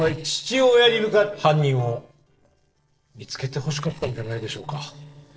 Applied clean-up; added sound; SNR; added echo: neural separator model SepFormer DNS4.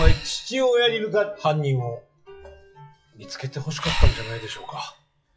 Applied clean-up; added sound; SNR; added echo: classical method WPE with log-MMSE.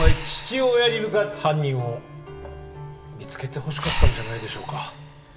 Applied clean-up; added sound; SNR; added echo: none; Breathing; 0 dB; reverberation time 0.7 s.